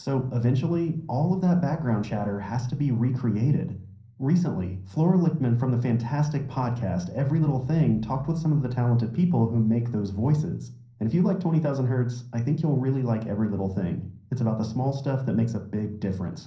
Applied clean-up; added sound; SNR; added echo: neural separator model SepFormer DNS4.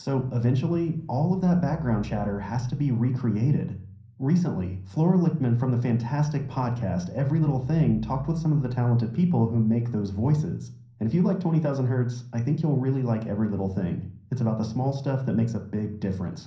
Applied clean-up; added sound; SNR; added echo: none; Zipper (clothing); 20 dB; reverberation time 0.6 s.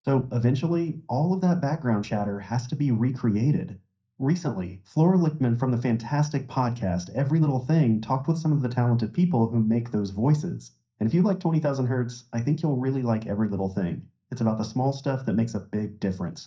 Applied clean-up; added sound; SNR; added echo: neural mask model DeepFilterNet 3.